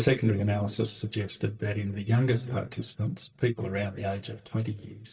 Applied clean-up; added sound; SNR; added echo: neural mask model DeepFilterNet 3.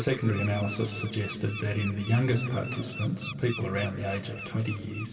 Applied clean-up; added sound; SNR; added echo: none; Bird; 13 dB; reverberation time 2.9 s.